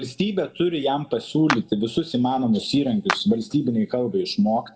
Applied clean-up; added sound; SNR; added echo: none; Clapping; 10 dB; reverberation time 0.6 s.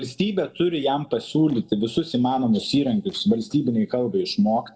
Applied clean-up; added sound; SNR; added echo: neural separator model SepFormer DNS4.